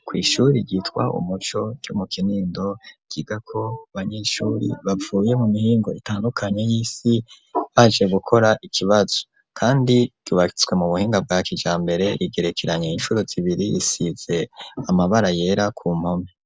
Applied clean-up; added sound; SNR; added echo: none; none; none; none.